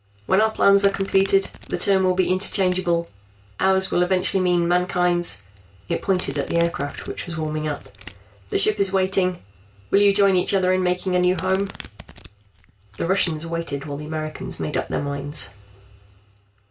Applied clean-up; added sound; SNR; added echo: none; Domestic sounds, home sounds; 18 dB; reverberation time 0.2 s.